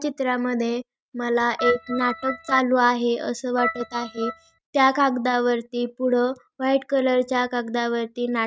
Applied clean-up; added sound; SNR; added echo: neural mask model RNNoise.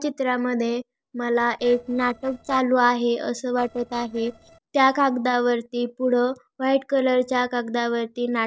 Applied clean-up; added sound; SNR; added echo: neural separator model SepFormer DNS4.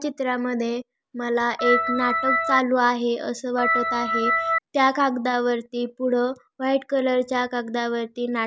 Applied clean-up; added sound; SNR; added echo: none; Organ; -1 dB; none.